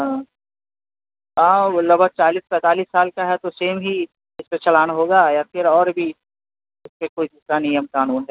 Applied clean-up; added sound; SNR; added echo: none; none; none; none.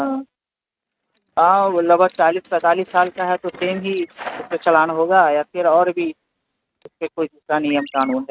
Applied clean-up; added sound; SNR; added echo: neural mask model RNNoise.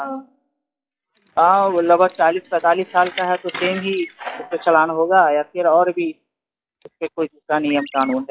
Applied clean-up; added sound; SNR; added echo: classical method log-MMSE.